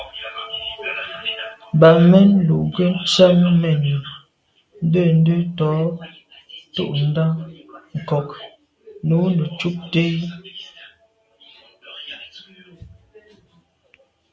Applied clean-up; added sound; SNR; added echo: none; none; none; none.